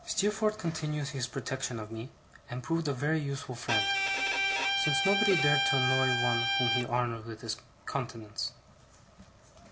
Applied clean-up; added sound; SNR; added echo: none; Bowed string instrument; -3 dB; none.